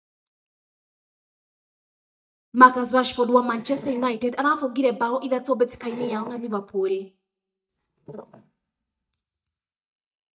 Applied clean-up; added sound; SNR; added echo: neural mask model DeepFilterNet 3.